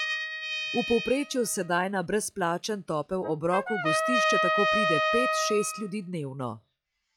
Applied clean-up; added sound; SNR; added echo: classical method log-MMSE.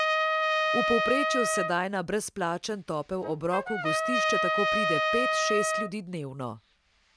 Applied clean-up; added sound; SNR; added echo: none; Trumpet; -3 dB; none.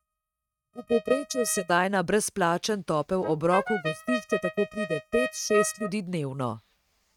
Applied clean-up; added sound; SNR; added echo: neural mask model RNNoise.